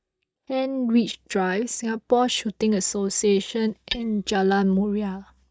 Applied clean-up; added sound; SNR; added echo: neural mask model DeepFilterNet 3.